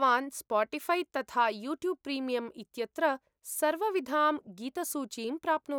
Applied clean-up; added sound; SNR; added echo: none; none; none; none.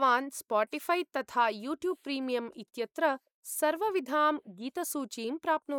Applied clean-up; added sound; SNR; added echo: neural mask model Resemble Enhance denoiser.